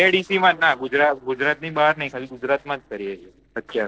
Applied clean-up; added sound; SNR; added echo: neural separator model SepFormer DNS4.